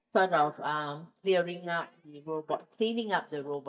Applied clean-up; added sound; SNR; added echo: neural mask model DeepFilterNet 3.